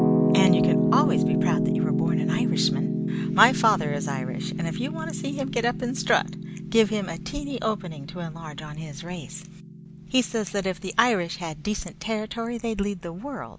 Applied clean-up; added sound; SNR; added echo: none; Piano; 0 dB; none.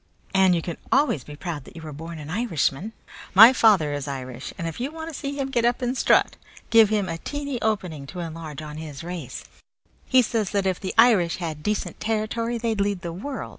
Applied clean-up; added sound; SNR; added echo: none; none; none; none.